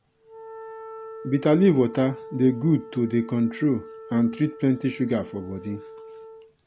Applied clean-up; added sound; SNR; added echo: none; Wind instrument, woodwind instrument; 16 dB; none.